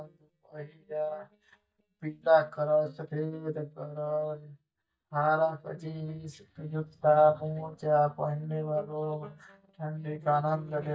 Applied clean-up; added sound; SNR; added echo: neural mask model DeepFilterNet 3.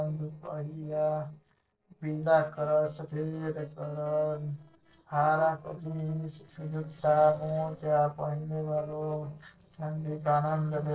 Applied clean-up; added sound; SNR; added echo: neural separator model SepFormer DNS4.